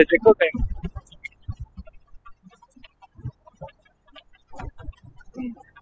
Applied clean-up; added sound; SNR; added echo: classical method spectral subtraction.